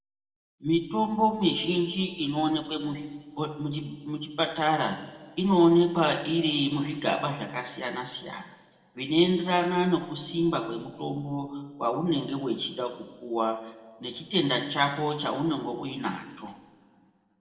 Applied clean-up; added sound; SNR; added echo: none; none; none; reverberation time 1.6 s.